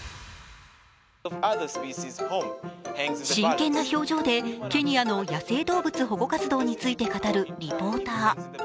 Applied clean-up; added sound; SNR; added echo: none; none; none; none.